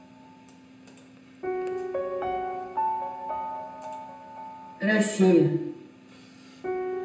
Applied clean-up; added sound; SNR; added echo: none; Piano; 4 dB; reverberation time 0.8 s.